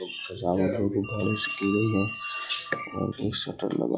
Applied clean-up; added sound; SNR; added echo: classical method log-MMSE.